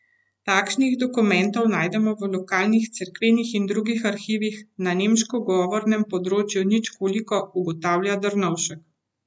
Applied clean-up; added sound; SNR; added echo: none; none; none; none.